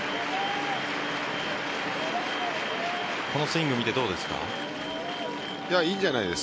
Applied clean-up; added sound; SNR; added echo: none; Bowed string instrument; 15 dB; none.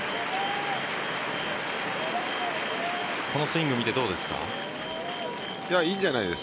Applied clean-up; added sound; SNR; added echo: none; none; none; none.